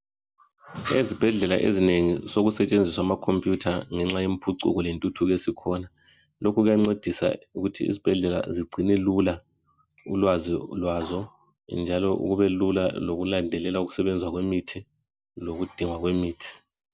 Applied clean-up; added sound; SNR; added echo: none; none; none; none.